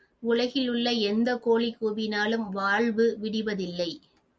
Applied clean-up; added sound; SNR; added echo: none; none; none; none.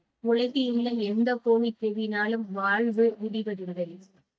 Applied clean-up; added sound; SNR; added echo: neural mask model DeepFilterNet 3.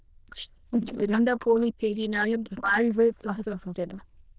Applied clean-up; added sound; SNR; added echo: neural diffusion model UNIVERSE++.